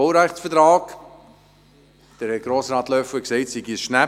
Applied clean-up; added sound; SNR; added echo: none; none; none; none.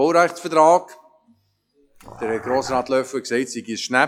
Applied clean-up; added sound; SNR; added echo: classical method log-MMSE.